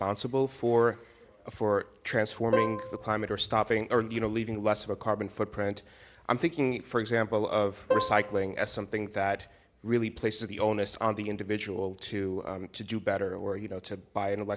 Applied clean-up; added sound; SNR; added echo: none; Plucked string instrument; 4 dB; none.